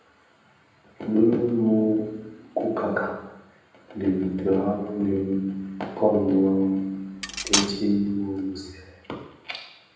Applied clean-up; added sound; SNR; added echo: none; Cutlery, silverware; 3 dB; reverberation time 0.8 s.